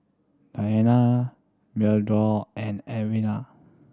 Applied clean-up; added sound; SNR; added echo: none; none; none; none.